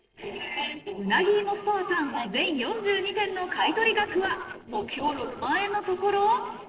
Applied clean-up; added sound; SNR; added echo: neural separator model SepFormer DNS4.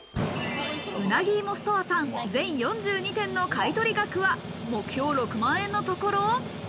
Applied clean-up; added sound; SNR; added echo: none; none; none; none.